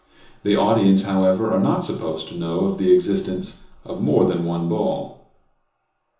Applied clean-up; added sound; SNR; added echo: none; none; none; reverberation time 0.6 s.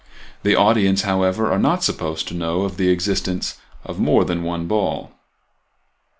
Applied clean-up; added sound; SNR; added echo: none; none; none; none.